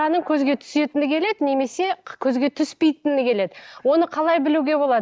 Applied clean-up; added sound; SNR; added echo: neural mask model DeepFilterNet 3.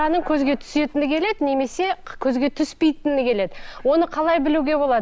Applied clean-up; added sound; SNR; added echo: none; Livestock, farm animals, working animals; 17 dB; none.